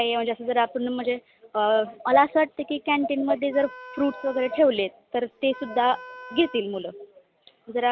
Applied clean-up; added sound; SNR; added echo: none; Wind instrument, woodwind instrument; 18 dB; none.